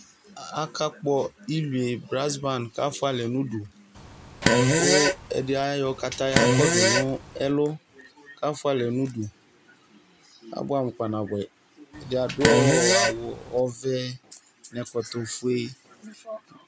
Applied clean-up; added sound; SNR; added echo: none; Fart; -5 dB; none.